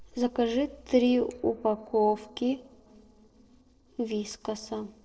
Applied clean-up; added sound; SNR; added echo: neural separator model SepFormer DNS4.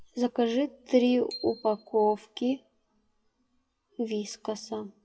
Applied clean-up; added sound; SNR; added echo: classical method WPE with log-MMSE.